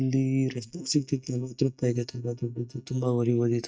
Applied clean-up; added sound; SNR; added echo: neural mask model DeepFilterNet 3.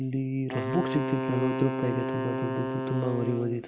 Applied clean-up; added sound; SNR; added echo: none; Wind instrument, woodwind instrument; 2 dB; none.